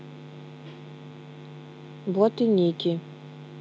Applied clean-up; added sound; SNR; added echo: none; none; none; none.